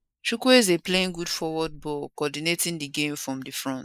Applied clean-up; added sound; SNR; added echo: neural mask model Resemble Enhance denoiser.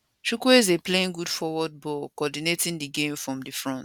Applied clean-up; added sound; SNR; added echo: none; none; none; none.